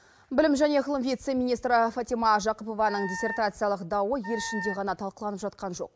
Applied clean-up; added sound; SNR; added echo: none; Wind instrument, woodwind instrument; 10 dB; none.